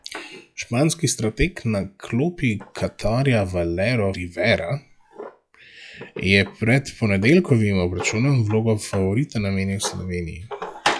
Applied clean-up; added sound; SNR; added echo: classical method log-MMSE.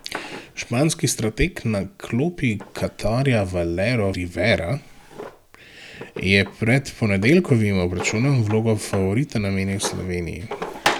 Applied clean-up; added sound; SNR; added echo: none; Drawer open or close; 13 dB; none.